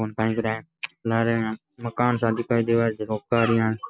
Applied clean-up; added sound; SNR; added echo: none; none; none; none.